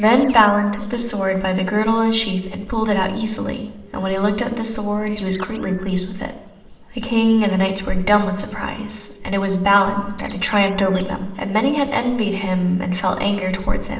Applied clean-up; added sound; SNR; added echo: neural separator model SepFormer DNS4.